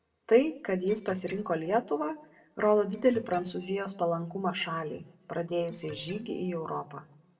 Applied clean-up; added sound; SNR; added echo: neural separator model SepFormer DNS4.